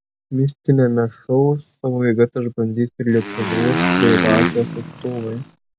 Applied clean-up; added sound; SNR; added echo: none; Motorcycle; 2 dB; none.